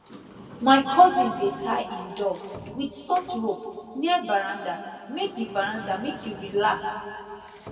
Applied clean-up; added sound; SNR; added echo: none; Sliding door; 19 dB; reverberation time 2.2 s.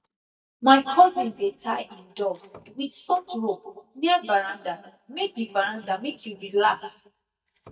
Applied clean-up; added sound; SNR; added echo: neural mask model DeepFilterNet 3.